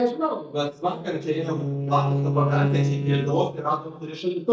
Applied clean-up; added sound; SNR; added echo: neural mask model DeepFilterNet 3.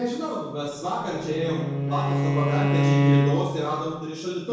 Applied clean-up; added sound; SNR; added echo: none; Bowed string instrument; -4 dB; reverberation time 1.0 s.